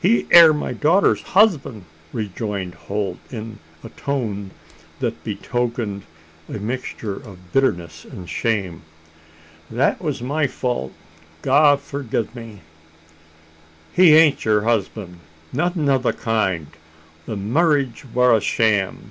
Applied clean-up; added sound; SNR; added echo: none; none; none; none.